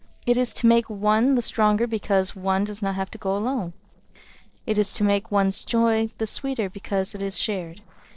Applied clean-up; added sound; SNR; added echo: neural separator model SepFormer DNS4.